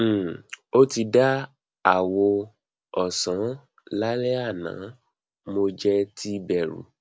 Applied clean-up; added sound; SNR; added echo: none; none; none; none.